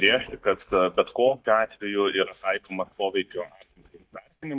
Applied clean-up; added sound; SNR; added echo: neural mask model DeepFilterNet 3.